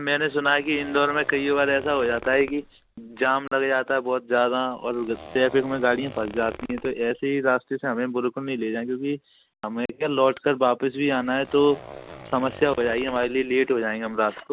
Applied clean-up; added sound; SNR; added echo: none; Zipper (clothing); 17 dB; none.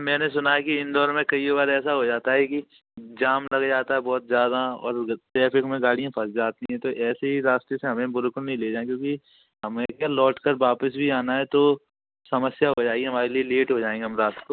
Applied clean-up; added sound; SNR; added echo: none; none; none; none.